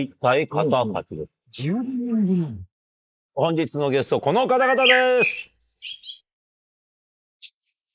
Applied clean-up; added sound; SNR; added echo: neural mask model Resemble Enhance denoiser.